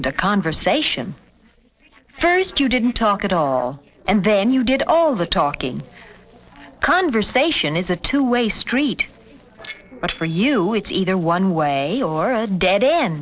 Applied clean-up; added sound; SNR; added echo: neural separator model SepFormer DNS4.